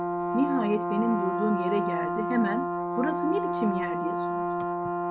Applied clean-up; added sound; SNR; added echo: none; Brass instrument; -1 dB; none.